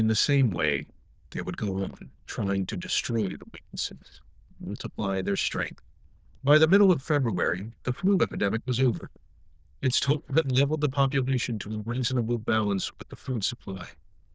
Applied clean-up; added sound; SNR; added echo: neural diffusion model UNIVERSE++.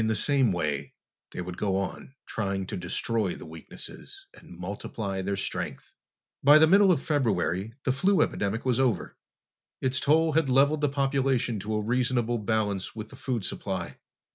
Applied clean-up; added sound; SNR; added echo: none; none; none; none.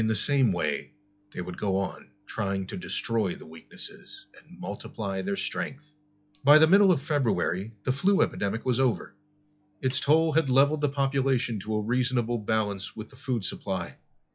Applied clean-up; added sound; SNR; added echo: classical method log-MMSE.